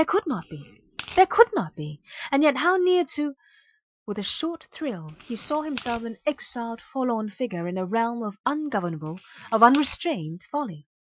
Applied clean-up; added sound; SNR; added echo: classical method Wiener filter.